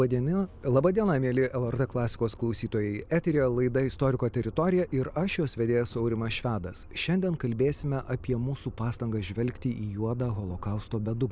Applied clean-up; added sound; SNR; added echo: none; Subway, metro, underground; 17 dB; none.